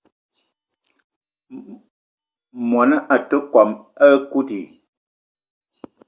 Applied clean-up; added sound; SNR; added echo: none; none; none; none.